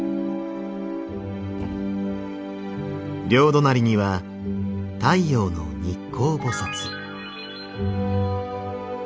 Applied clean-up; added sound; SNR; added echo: none; Thump, thud; 17 dB; none.